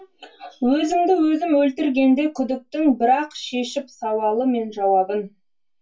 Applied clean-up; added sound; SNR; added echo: none; none; none; reverberation time 0.1 s.